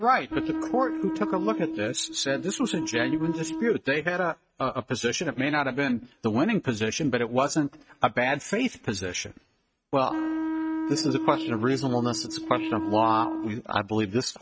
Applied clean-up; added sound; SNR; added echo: neural mask model RNNoise.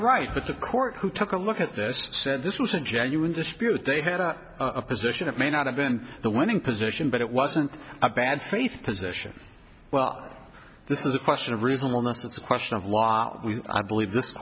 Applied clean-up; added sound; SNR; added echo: none; none; none; none.